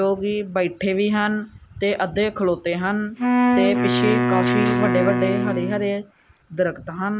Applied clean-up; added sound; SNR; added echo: none; Wind instrument, woodwind instrument; -2 dB; none.